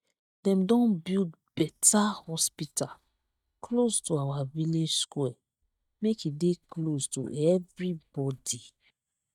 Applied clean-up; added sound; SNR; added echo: neural mask model DeepFilterNet 3.